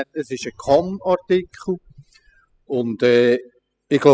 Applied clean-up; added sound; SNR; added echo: classical method spectral subtraction.